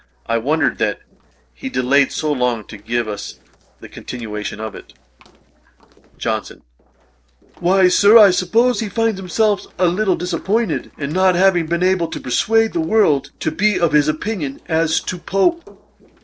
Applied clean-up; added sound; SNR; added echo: neural separator model SepFormer DNS4.